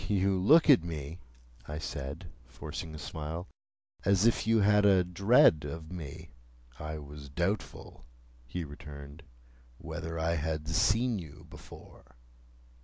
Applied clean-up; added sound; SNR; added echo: none; none; none; none.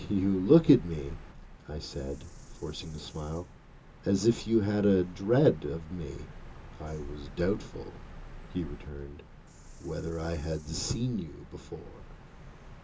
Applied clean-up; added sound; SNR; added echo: none; Bird vocalization, bird call, bird song; 16 dB; reverberation time 0.2 s.